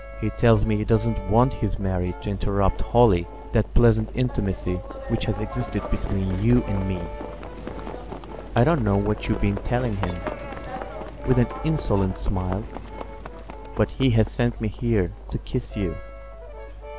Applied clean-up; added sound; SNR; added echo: none; Livestock, farm animals, working animals + Brass instrument; 13 dB; none.